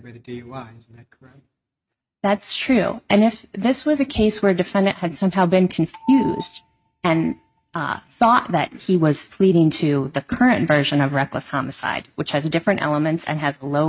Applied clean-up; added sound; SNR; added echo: neural mask model RNNoise.